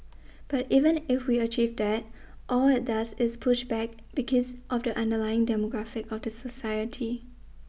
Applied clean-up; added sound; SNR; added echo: none; none; none; none.